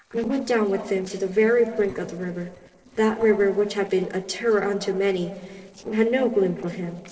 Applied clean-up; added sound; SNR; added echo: neural separator model SepFormer DNS4.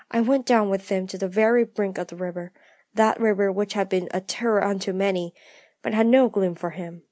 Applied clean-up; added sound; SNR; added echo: none; none; none; none.